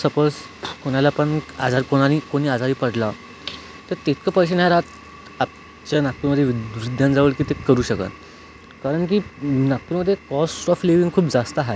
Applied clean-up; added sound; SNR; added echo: none; none; none; none.